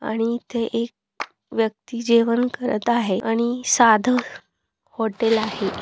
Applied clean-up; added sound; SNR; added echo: none; Clapping; 19 dB; none.